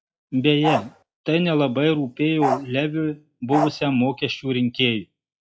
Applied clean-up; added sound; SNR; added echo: classical method log-MMSE.